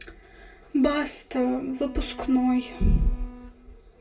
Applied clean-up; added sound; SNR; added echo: none; Bowed string instrument; 19 dB; reverberation time 0.2 s.